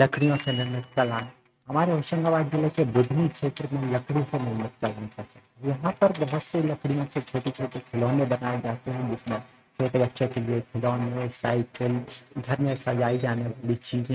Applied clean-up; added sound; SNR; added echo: neural mask model RNNoise.